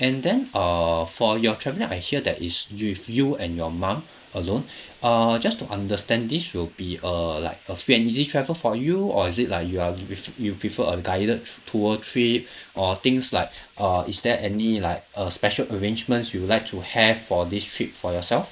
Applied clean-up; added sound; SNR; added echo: neural mask model Resemble Enhance denoiser.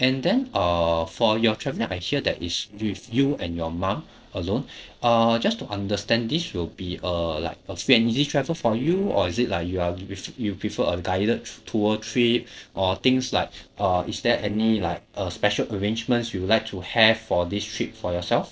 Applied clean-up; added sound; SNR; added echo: neural separator model SepFormer DNS4.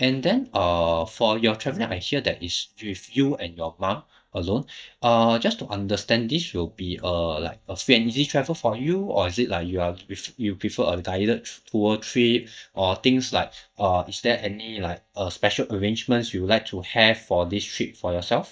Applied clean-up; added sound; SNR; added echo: neural mask model DeepFilterNet 3.